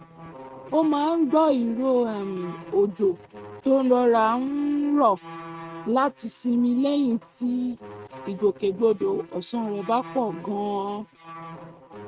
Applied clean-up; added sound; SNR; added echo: neural mask model RNNoise.